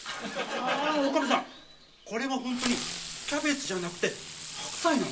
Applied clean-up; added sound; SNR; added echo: none; Fireworks; 10 dB; reverberation time 0.2 s.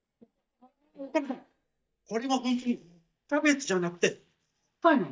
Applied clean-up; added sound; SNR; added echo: neural mask model DeepFilterNet 3.